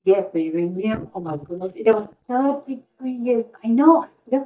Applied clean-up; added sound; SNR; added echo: neural mask model DeepFilterNet 3.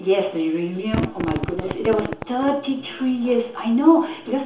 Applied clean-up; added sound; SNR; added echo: none; Fart; 7 dB; reverberation time 0.7 s.